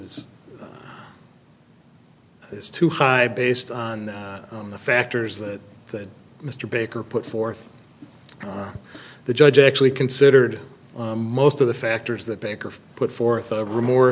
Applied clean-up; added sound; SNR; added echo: none; none; none; none.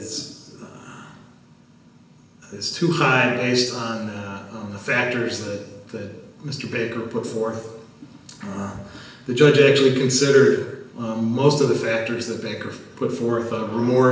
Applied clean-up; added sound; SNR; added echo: none; none; none; reverberation time 0.9 s.